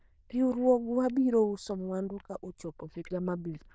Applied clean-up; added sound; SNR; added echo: neural diffusion model UNIVERSE++.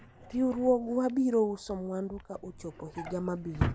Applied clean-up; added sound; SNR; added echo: none; Drawer open or close; 9 dB; none.